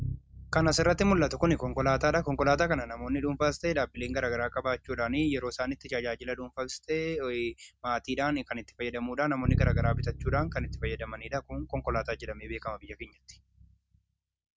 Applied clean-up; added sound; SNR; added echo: neural mask model RNNoise.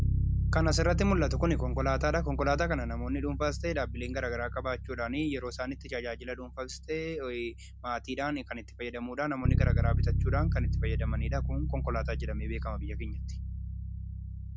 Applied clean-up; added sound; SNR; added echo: none; Bass guitar; -2 dB; none.